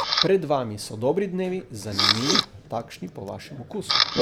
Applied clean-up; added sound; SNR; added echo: none; Zipper (clothing) + Camera; -1 dB; none.